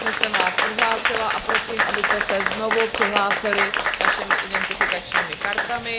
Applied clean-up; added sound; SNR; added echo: none; Applause / Crowd + Hiss; -4 dB; none.